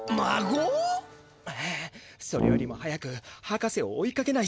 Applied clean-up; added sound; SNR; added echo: none; Brass instrument; -1 dB; none.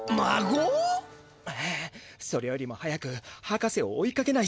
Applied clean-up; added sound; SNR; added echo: none; none; none; none.